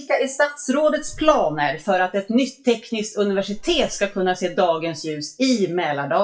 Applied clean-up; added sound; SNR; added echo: classical method WPE with log-MMSE.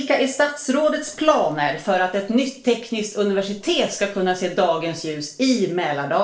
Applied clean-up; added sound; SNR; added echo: neural separator model SepFormer DNS4.